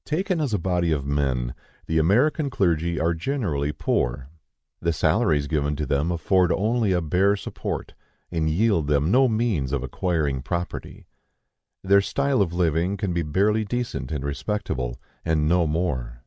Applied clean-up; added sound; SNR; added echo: none; none; none; none.